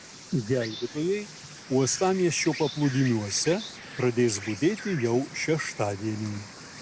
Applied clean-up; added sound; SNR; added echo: neural mask model Resemble Enhance denoiser.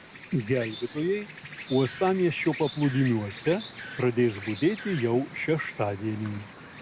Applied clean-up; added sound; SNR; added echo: none; Insect; 12 dB; none.